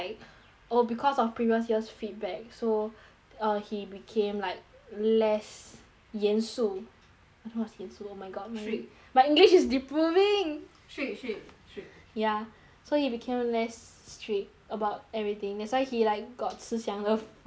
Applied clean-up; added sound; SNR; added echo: none; none; none; none.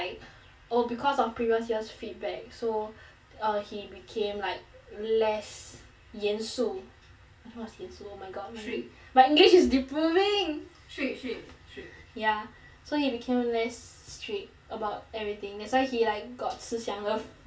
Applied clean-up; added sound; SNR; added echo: none; none; none; reverberation time 0.2 s.